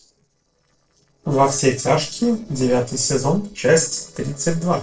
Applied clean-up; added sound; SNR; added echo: neural separator model SepFormer DNS4.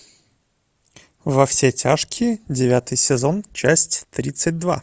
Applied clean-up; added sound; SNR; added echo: none; none; none; none.